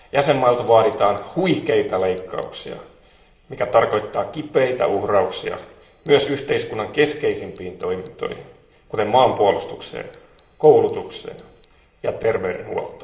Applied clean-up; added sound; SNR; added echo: none; Alarm; 16 dB; reverberation time 1.2 s.